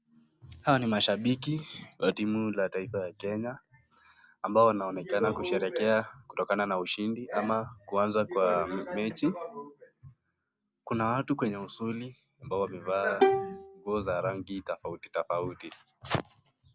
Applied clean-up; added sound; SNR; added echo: none; Bowed string instrument; -1 dB; none.